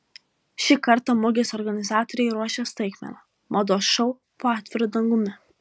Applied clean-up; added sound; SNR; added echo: none; none; none; none.